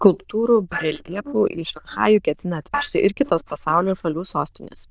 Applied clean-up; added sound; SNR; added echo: neural diffusion model UNIVERSE++.